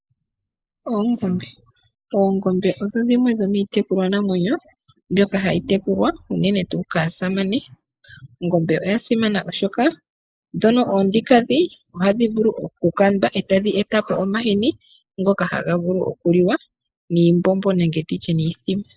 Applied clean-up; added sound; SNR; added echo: neural mask model Resemble Enhance denoiser.